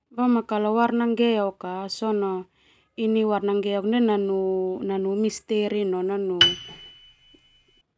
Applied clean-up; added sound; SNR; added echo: none; Piano; 2 dB; none.